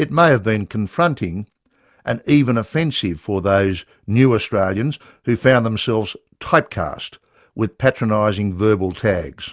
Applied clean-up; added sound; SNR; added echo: none; none; none; none.